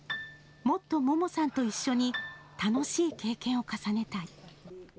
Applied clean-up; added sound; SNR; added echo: none; Piano; 14 dB; none.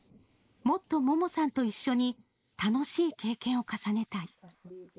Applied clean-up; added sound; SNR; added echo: neural mask model Resemble Enhance denoiser.